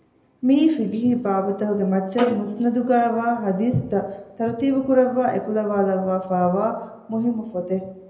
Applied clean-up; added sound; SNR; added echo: none; Bowed string instrument; 5 dB; reverberation time 0.9 s.